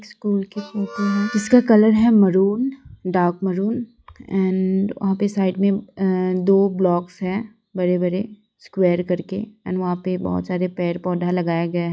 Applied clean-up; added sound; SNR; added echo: classical method log-MMSE.